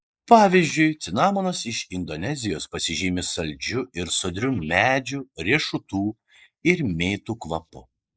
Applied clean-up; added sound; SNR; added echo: neural mask model Resemble Enhance denoiser.